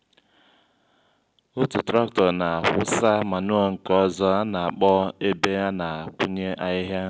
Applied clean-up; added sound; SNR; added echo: none; none; none; none.